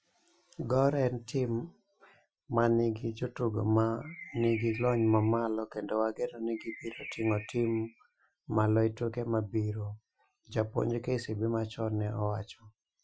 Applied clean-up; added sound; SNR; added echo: classical method Wiener filter.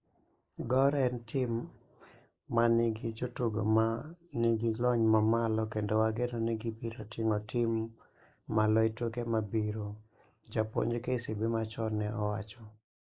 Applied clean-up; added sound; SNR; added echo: neural mask model Resemble Enhance denoiser.